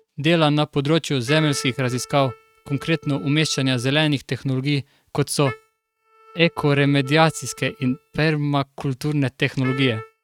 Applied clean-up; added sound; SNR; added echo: neural mask model RNNoise.